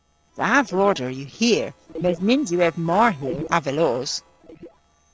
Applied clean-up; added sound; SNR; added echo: neural separator model SepFormer DNS4.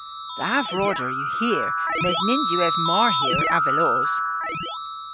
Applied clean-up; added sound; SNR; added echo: none; Keyboard (musical); -3 dB; none.